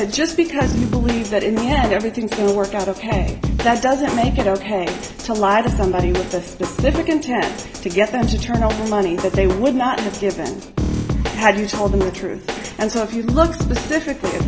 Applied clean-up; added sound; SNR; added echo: none; Drum kit; 4 dB; none.